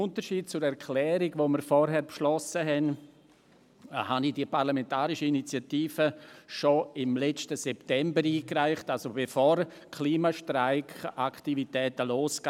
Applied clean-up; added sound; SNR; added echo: none; none; none; none.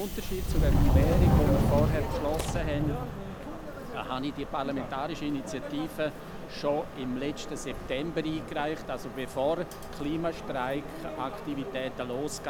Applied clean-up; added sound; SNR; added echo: none; Subway, metro, underground; -3 dB; none.